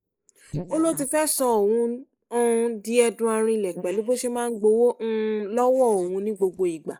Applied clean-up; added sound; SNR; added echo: neural mask model Resemble Enhance denoiser.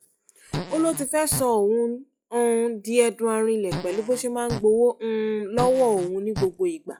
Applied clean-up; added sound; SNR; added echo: classical method log-MMSE.